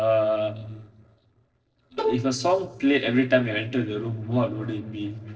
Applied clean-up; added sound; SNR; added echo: neural separator model SepFormer DNS4.